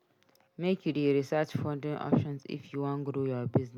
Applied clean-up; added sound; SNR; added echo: none; none; none; none.